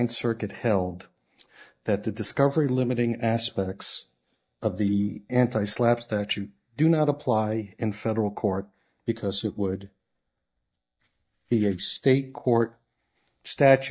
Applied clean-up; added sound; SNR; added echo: neural mask model DeepFilterNet 3.